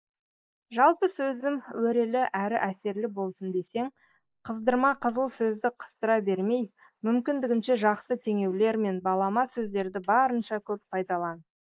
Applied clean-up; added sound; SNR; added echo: neural mask model Resemble Enhance denoiser.